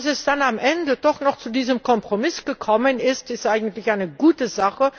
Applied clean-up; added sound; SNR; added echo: none; none; none; none.